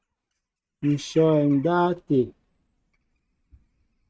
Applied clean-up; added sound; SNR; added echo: neural mask model RNNoise.